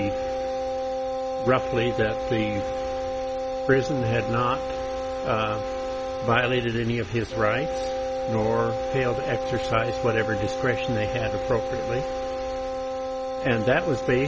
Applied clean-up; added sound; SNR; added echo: none; Wind instrument, woodwind instrument; 2 dB; none.